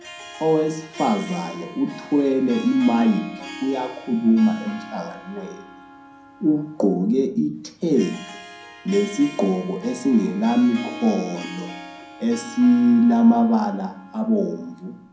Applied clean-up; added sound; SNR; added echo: none; Harp; 17 dB; reverberation time 0.6 s.